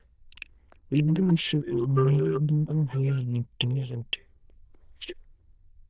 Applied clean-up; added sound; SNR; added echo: neural diffusion model UNIVERSE++.